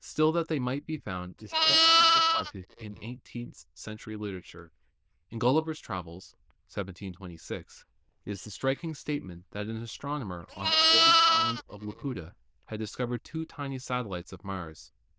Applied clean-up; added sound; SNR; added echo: neural diffusion model UNIVERSE++.